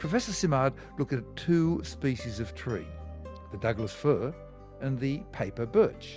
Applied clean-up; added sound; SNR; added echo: none; none; none; none.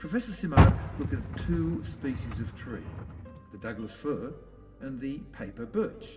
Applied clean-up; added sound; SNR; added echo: none; Car; -4 dB; reverberation time 3.0 s.